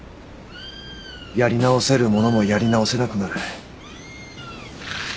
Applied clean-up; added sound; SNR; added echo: none; Snare drum + Bird; 17 dB; none.